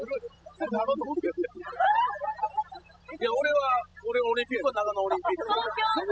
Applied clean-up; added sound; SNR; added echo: classical method spectral subtraction.